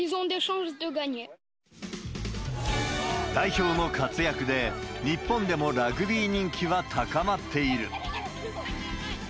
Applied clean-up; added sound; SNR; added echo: none; none; none; none.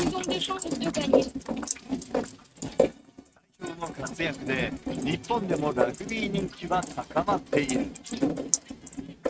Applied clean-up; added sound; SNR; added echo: neural mask model RNNoise.